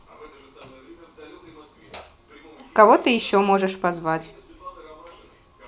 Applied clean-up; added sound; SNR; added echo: none; none; none; none.